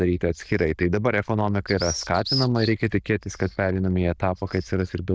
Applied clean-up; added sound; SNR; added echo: neural diffusion model UNIVERSE++.